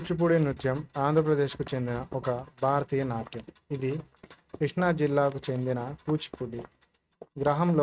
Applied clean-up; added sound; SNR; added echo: neural mask model RNNoise.